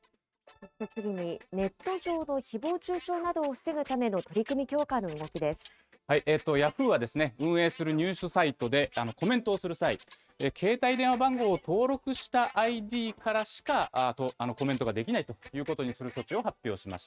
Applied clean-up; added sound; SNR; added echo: neural mask model RNNoise.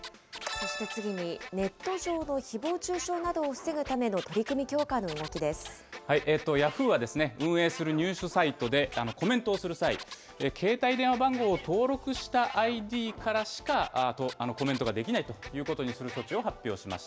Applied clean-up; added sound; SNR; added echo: none; Scratching (performance technique); 17 dB; none.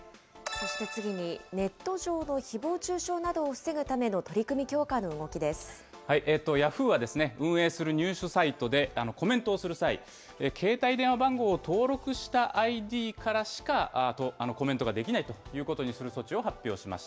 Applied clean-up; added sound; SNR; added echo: none; none; none; none.